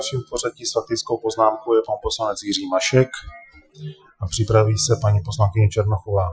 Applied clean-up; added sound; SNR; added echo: classical method Wiener filter.